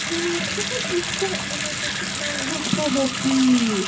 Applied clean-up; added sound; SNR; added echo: none; Bathtub (filling or washing) / Sink (filling or washing) / Water tap, faucet; 1 dB; reverberation time 0.3 s.